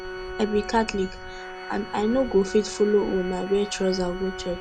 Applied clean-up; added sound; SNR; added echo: none; Organ + Traffic noise, roadway noise; 11 dB; none.